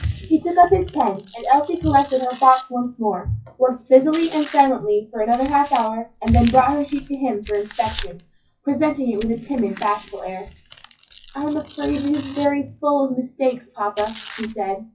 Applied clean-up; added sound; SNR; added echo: classical method WPE with log-MMSE.